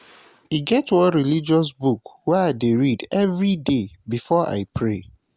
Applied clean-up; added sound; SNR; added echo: none; none; none; none.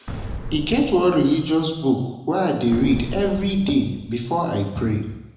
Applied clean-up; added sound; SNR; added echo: none; Boom; 13 dB; reverberation time 0.9 s.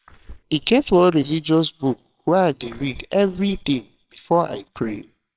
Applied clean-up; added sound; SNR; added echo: neural separator model SepFormer WHAMR!.